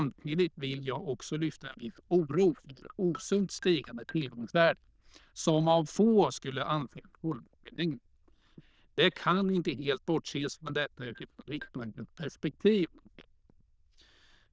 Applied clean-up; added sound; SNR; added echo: neural diffusion model UNIVERSE++.